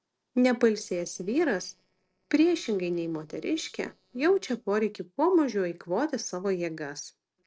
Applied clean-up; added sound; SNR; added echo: neural separator model SepFormer DNS4.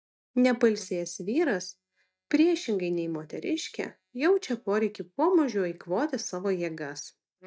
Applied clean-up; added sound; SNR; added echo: neural mask model DeepFilterNet 3.